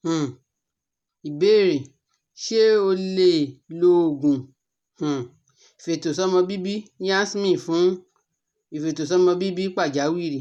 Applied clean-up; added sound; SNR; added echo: none; none; none; none.